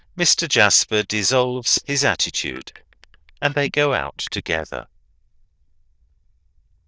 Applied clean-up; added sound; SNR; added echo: neural diffusion model UNIVERSE++.